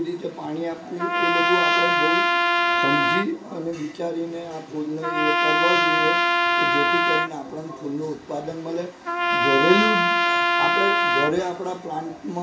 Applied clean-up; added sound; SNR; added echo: none; Trumpet; -5 dB; reverberation time 0.2 s.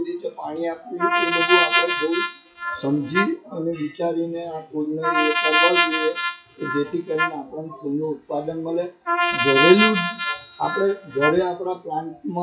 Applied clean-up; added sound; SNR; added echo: classical method WPE with log-MMSE.